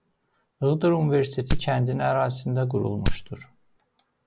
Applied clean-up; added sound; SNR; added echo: none; Wood; 1 dB; none.